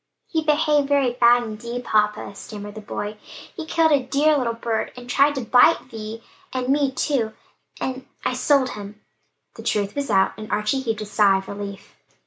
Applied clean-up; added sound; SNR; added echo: none; none; none; none.